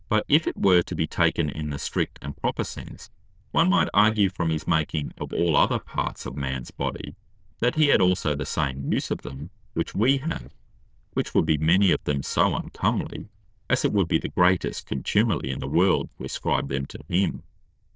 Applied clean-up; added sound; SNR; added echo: neural diffusion model UNIVERSE++.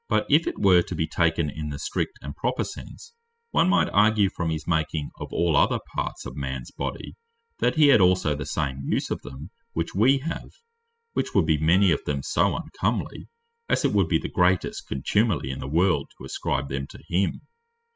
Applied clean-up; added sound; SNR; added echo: classical method spectral subtraction.